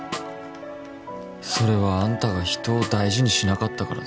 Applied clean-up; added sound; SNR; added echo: none; Snare drum; 16 dB; none.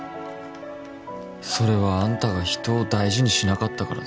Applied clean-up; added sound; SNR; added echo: none; none; none; none.